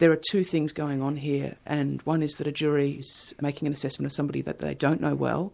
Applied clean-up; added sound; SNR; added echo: none; none; none; none.